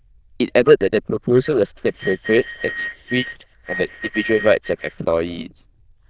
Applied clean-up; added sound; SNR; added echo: neural diffusion model UNIVERSE++.